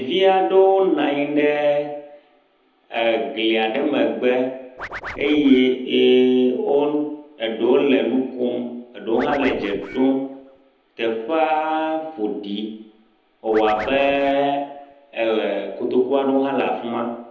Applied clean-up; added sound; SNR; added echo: none; Scratching (performance technique); 16 dB; reverberation time 0.8 s.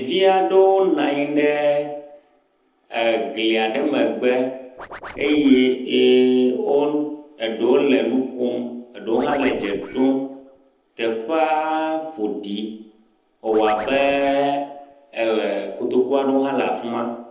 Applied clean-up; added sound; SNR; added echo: neural separator model SepFormer DNS4.